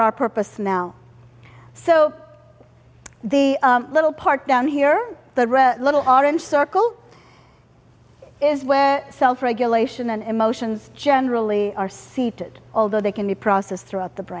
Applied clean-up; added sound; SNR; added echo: none; none; none; none.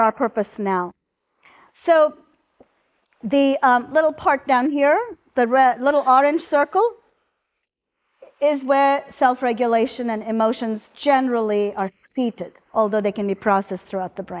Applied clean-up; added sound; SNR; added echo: neural mask model Resemble Enhance denoiser.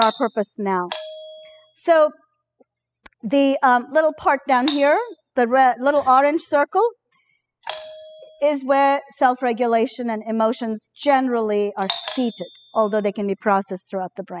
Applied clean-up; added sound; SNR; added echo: classical method spectral subtraction.